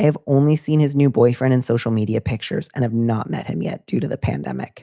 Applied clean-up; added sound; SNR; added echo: none; none; none; none.